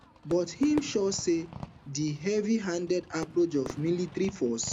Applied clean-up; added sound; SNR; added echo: none; Fireworks; 15 dB; none.